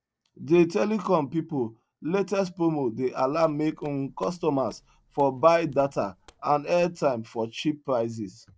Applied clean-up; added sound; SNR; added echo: neural separator model SepFormer DNS4.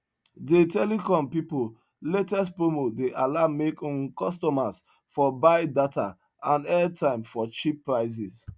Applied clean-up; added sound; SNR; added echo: none; none; none; none.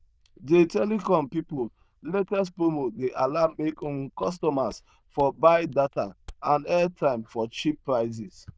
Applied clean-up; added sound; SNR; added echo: neural diffusion model UNIVERSE++.